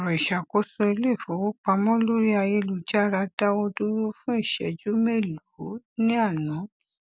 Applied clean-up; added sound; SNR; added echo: none; none; none; none.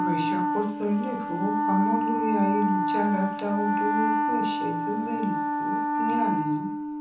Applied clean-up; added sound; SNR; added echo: none; Wind instrument, woodwind instrument; -2 dB; reverberation time 1.0 s.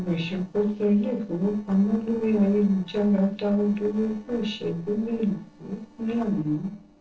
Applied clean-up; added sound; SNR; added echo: neural separator model SepFormer DNS4.